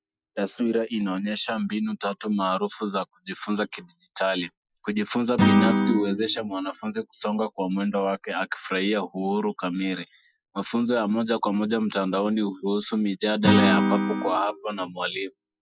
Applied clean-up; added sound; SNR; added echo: classical method Wiener filter.